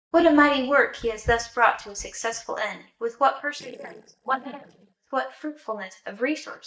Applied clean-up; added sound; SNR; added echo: neural mask model DeepFilterNet 3.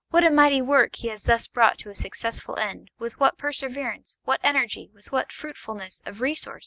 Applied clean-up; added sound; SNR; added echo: none; none; none; none.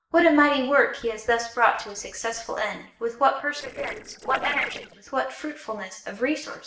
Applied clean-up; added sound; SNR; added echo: neural separator model SepFormer DNS4.